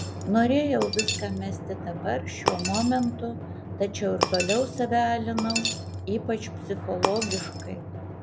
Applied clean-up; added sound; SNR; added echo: none; Drum + Shatter; 4 dB; none.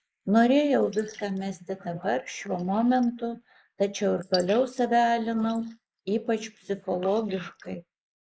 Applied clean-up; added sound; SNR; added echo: neural mask model Resemble Enhance denoiser.